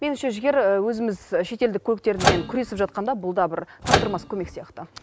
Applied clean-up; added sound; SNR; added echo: none; Microwave oven; 0 dB; none.